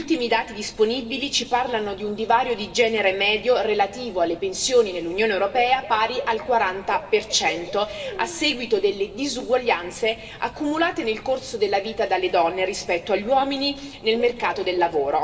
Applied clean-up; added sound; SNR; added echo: none; Cricket / Bird; 18 dB; reverberation time 0.9 s.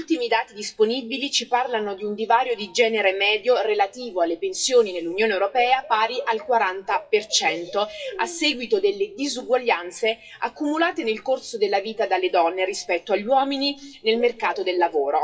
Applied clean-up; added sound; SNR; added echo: classical method WPE with log-MMSE.